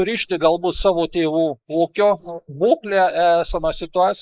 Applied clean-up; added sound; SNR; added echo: neural mask model Resemble Enhance denoiser.